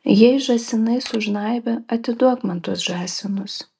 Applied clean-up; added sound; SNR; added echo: neural mask model RNNoise.